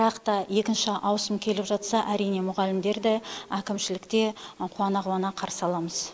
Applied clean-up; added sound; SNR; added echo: none; none; none; none.